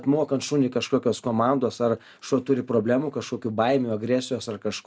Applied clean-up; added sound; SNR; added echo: none; none; none; none.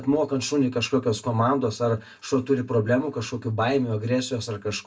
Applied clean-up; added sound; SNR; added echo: none; none; none; reverberation time 0.2 s.